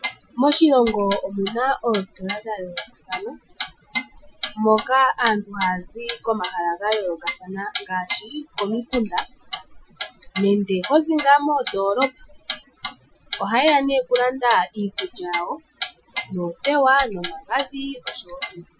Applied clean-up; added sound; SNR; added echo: classical method Wiener filter.